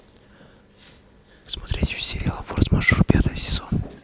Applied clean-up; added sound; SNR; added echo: none; none; none; none.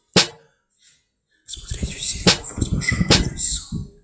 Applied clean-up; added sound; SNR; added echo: classical method WPE with log-MMSE.